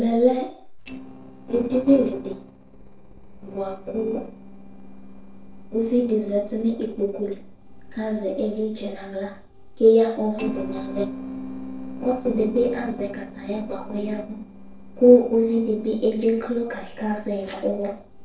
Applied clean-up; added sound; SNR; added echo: neural separator model SepFormer DNS4.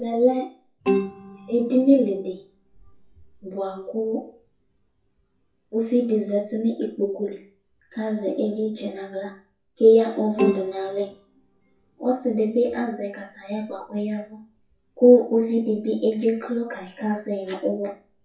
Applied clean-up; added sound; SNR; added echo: classical method WPE with log-MMSE.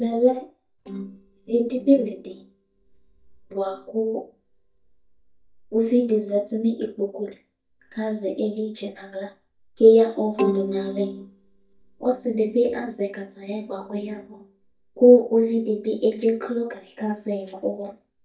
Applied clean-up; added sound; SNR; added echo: neural mask model DeepFilterNet 3.